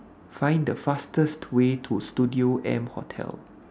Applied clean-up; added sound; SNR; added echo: none; none; none; none.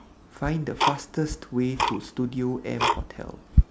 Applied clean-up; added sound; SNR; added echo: none; Tick-tock; -2 dB; none.